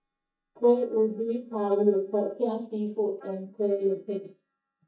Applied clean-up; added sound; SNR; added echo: neural mask model DeepFilterNet 3.